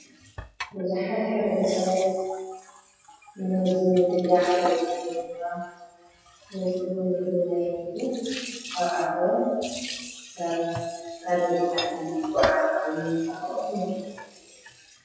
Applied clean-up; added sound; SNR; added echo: classical method WPE with log-MMSE.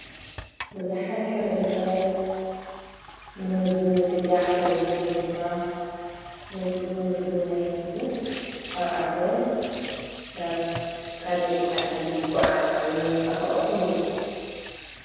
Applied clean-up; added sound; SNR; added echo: none; Sink (filling or washing) / Water tap, faucet; 11 dB; reverberation time 2.2 s.